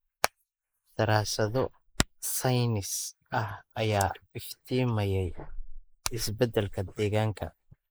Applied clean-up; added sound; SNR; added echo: neural mask model Resemble Enhance denoiser.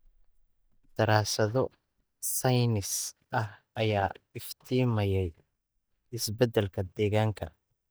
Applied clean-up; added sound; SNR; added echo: neural mask model DeepFilterNet 3.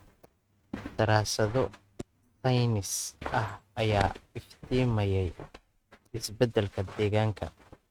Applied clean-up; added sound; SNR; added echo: neural mask model RNNoise.